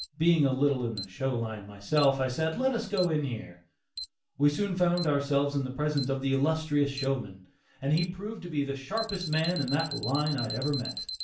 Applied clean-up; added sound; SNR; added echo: none; Alarm; 14 dB; reverberation time 0.3 s.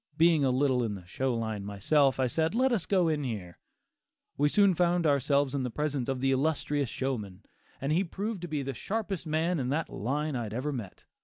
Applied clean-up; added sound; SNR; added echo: none; none; none; none.